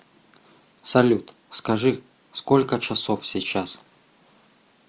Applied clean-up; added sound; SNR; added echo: none; none; none; none.